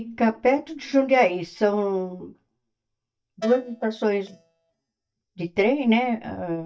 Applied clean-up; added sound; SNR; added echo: neural mask model DeepFilterNet 3.